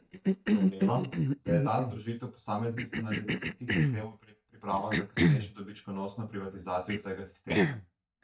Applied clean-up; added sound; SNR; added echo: neural mask model DeepFilterNet 3.